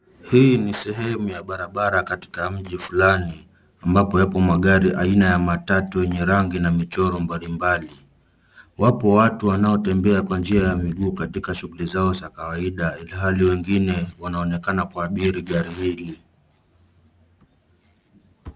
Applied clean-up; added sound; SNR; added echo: none; none; none; none.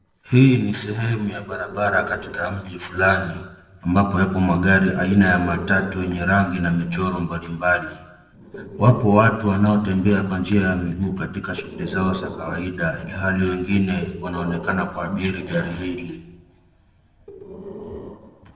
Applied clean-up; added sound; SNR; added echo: neural separator model SepFormer DNS4.